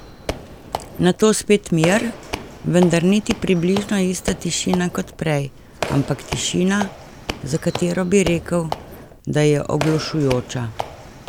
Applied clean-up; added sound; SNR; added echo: none; Squeak / Walk, footsteps; 11 dB; none.